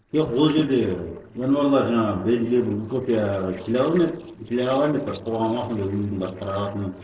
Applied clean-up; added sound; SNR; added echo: neural separator model SepFormer DNS4.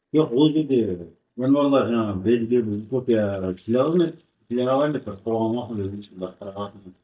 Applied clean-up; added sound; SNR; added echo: neural mask model DeepFilterNet 3.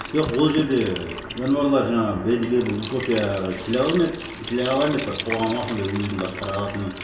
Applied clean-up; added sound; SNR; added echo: none; Liquid; 14 dB; reverberation time 0.2 s.